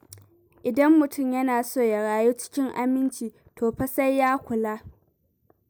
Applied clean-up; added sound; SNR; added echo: none; none; none; none.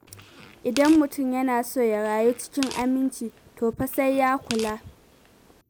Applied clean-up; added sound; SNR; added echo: none; Tearing; 18 dB; none.